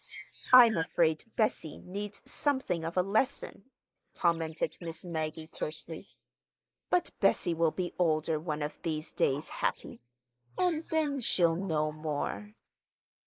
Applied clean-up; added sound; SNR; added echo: neural mask model Resemble Enhance denoiser.